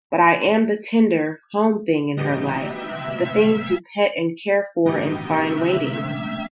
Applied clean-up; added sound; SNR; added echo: classical method Wiener filter.